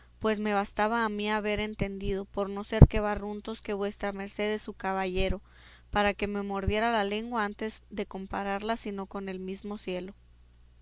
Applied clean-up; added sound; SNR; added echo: none; none; none; none.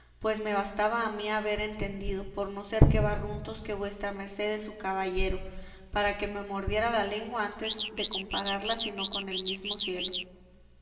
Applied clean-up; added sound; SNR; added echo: none; Alarm / Car; -2 dB; reverberation time 1.7 s.